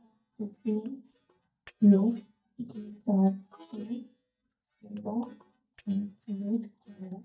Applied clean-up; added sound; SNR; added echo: neural mask model DeepFilterNet 3.